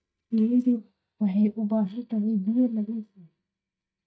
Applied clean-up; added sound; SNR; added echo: neural mask model DeepFilterNet 3.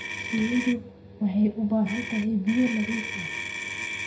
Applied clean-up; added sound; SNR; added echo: none; Motor vehicle (road); 8 dB; reverberation time 0.5 s.